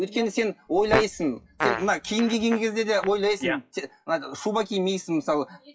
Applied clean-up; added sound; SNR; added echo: classical method WPE with log-MMSE.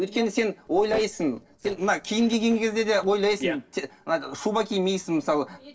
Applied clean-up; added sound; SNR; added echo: neural separator model SepFormer DNS4.